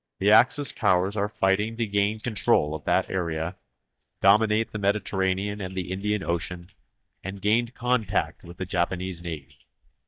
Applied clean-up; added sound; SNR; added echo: neural mask model DeepFilterNet 3.